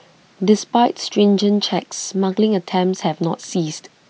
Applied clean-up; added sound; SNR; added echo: none; none; none; none.